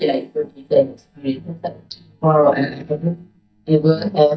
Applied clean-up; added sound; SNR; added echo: neural mask model DeepFilterNet 3.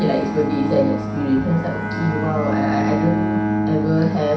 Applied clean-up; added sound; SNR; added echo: none; Bowed string instrument; 2 dB; reverberation time 0.6 s.